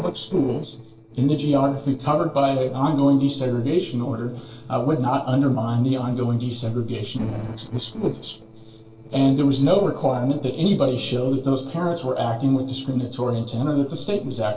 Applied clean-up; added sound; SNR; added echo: neural separator model SepFormer DNS4.